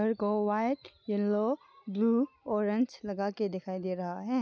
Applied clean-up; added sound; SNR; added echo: none; none; none; none.